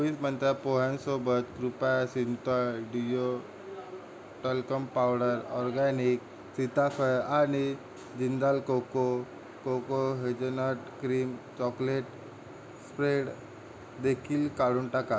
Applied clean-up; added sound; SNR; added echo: none; none; none; none.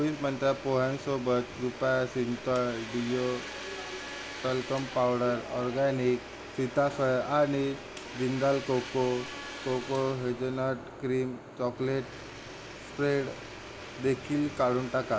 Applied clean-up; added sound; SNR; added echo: none; Domestic sounds, home sounds; 14 dB; none.